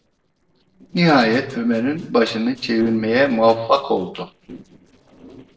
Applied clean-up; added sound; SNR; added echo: neural separator model SepFormer DNS4.